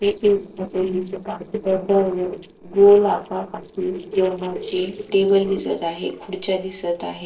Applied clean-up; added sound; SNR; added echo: neural separator model SepFormer DNS4.